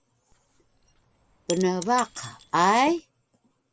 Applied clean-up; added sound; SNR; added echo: none; Shatter / Crushing; 17 dB; none.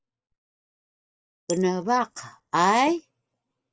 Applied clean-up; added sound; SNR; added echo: neural mask model DeepFilterNet 3.